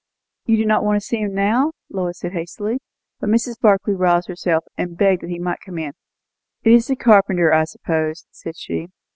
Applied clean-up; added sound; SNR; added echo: none; none; none; none.